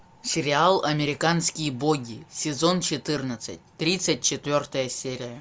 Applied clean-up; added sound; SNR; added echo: none; none; none; none.